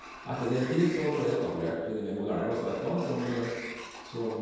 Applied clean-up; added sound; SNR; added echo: none; Sliding door; 14 dB; reverberation time 1.2 s.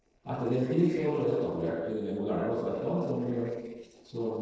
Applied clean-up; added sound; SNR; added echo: neural separator model SepFormer DNS4.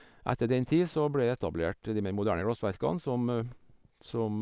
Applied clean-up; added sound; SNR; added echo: none; none; none; none.